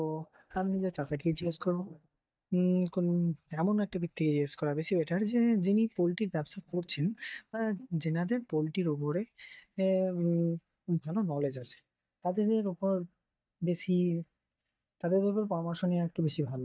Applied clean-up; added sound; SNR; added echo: neural mask model DeepFilterNet 3.